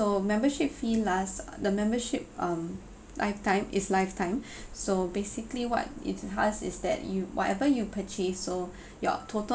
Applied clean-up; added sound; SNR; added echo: none; none; none; none.